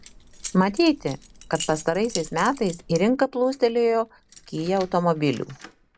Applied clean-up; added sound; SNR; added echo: none; Keys jangling; 17 dB; none.